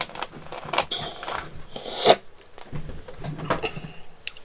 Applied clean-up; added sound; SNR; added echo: none; Zipper (clothing); 6 dB; none.